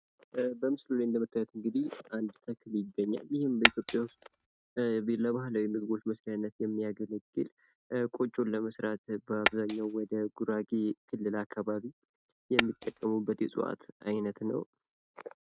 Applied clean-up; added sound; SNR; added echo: neural mask model RNNoise.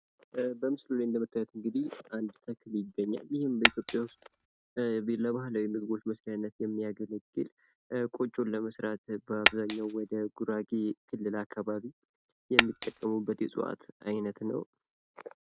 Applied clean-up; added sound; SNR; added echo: none; Glass; -3 dB; none.